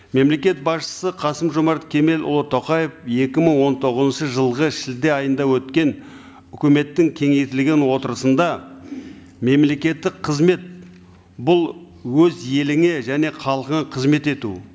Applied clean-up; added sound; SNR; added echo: none; none; none; none.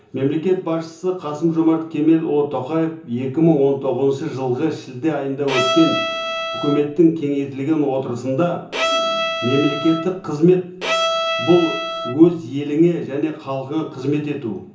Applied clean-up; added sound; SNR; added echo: none; Bowed string instrument; 3 dB; reverberation time 0.6 s.